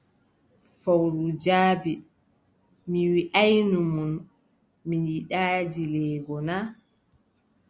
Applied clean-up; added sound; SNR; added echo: none; none; none; none.